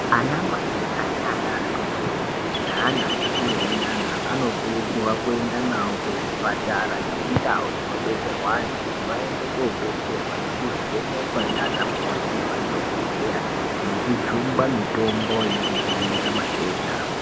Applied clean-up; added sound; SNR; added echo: none; Ocean; -3 dB; none.